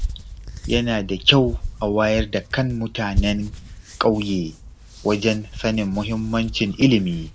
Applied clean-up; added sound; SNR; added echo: none; Hands; 9 dB; none.